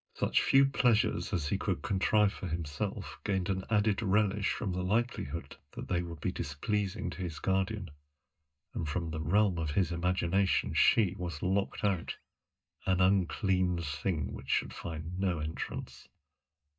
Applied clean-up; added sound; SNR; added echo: neural mask model DeepFilterNet 3.